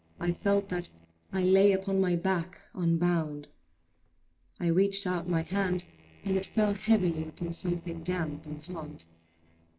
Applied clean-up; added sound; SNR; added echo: neural separator model SepFormer DNS4.